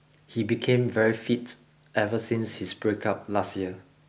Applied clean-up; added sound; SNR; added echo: none; none; none; none.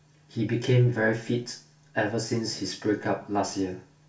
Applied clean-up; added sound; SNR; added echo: none; none; none; reverberation time 0.2 s.